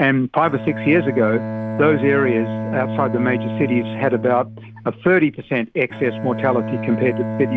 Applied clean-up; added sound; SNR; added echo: none; Bowed string instrument; 7 dB; none.